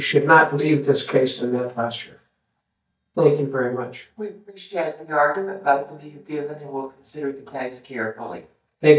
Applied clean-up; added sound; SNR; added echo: neural mask model DeepFilterNet 3.